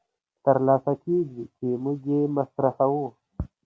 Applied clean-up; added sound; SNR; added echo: none; none; none; none.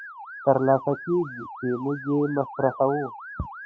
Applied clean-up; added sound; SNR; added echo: classical method Wiener filter.